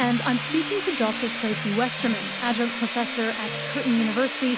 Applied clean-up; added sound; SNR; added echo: none; Sawing; 0 dB; none.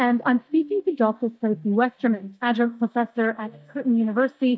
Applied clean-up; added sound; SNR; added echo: neural mask model DeepFilterNet 3.